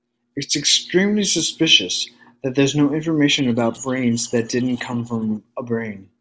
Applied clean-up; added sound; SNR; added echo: neural separator model SepFormer DNS4.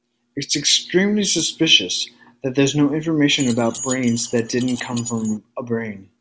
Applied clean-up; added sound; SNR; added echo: none; Keys jangling; 13 dB; none.